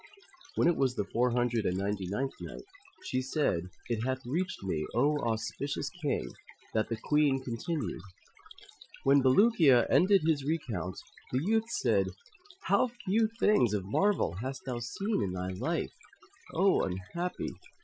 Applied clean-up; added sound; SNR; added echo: classical method Wiener filter.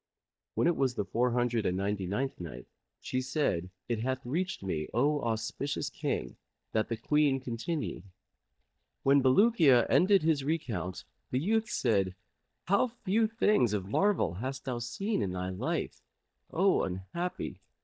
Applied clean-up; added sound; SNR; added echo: neural mask model DeepFilterNet 3.